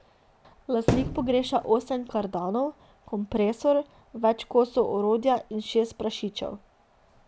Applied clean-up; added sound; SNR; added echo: none; Thump, thud; 4 dB; none.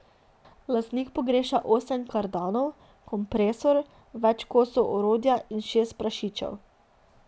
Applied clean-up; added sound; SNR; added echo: none; none; none; none.